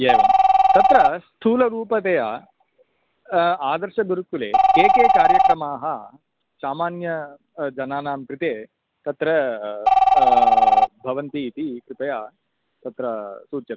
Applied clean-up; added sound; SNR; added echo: none; Telephone; -5 dB; none.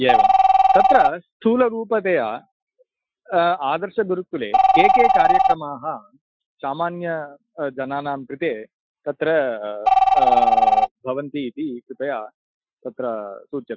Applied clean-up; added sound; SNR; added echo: classical method Wiener filter.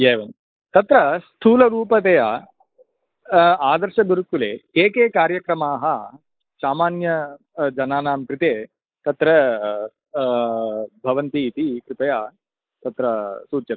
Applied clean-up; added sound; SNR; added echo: neural mask model Resemble Enhance denoiser.